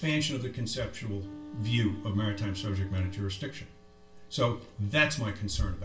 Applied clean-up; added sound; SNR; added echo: none; Wind instrument, woodwind instrument; 14 dB; reverberation time 0.3 s.